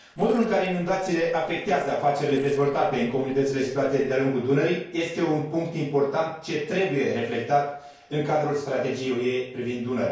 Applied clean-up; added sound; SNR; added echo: neural separator model SepFormer DNS4.